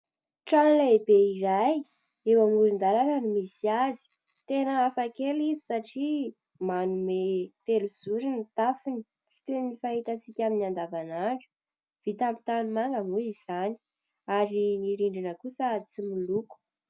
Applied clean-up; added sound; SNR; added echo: none; none; none; none.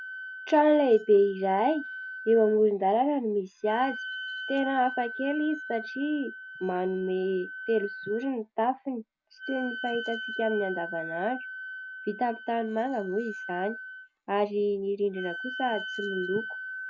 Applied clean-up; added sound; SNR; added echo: none; Wind instrument, woodwind instrument; 11 dB; none.